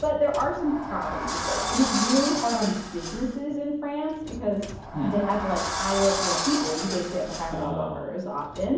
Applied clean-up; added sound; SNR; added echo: none; Sliding door; 5 dB; reverberation time 1.2 s.